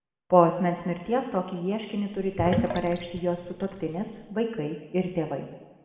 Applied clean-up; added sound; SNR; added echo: none; Sink (filling or washing); 7 dB; reverberation time 1.4 s.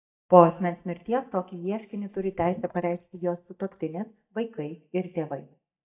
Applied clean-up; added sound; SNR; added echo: neural mask model DeepFilterNet 3.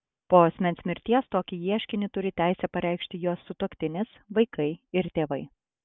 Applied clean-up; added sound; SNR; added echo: none; none; none; none.